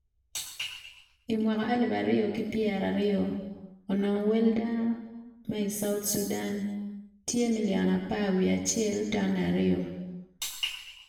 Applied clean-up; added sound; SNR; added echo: none; none; none; reverberation time 1.1 s.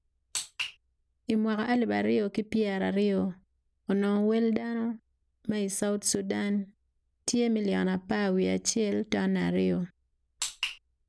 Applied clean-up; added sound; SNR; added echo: none; none; none; none.